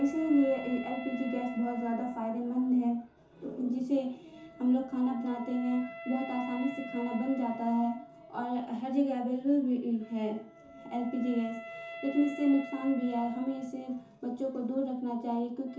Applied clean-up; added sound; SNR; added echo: none; Wind instrument, woodwind instrument; 16 dB; reverberation time 0.9 s.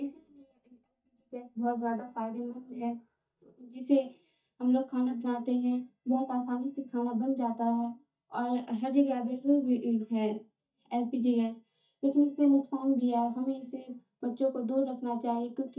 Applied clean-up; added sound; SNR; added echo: neural mask model DeepFilterNet 3.